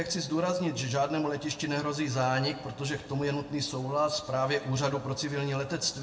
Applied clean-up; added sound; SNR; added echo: none; none; none; reverberation time 0.6 s.